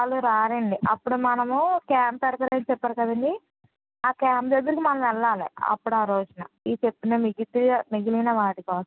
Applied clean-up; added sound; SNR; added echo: none; none; none; none.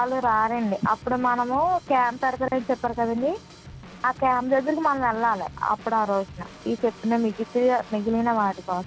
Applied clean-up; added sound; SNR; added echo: none; Drum / Drum kit; 19 dB; none.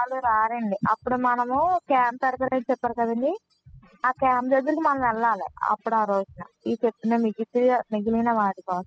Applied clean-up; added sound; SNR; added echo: classical method spectral subtraction.